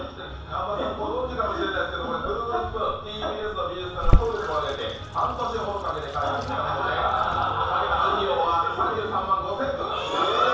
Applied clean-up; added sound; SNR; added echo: none; Sink (filling or washing) / Water tap, faucet; 6 dB; reverberation time 0.7 s.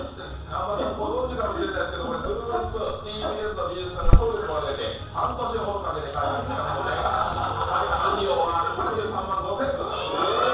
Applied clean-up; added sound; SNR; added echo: neural separator model SepFormer DNS4.